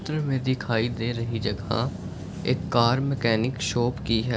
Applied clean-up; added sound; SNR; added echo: none; none; none; none.